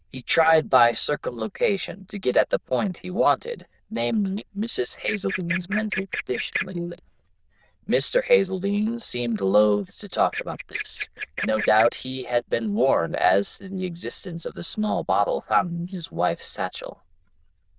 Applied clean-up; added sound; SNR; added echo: neural diffusion model UNIVERSE++.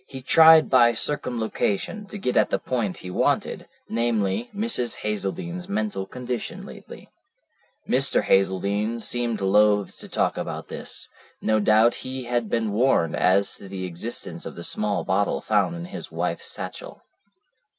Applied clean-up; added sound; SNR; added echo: none; none; none; none.